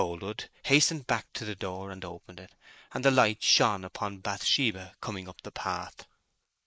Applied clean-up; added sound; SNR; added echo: neural mask model Resemble Enhance denoiser.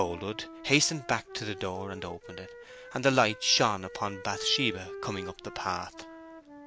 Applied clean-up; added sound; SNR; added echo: none; Wind instrument, woodwind instrument; 14 dB; none.